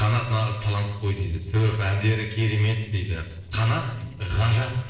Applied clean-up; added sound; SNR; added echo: neural separator model SepFormer DNS4.